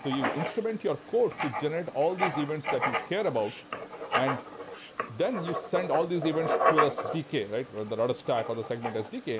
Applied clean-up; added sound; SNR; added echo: none; Writing; 2 dB; none.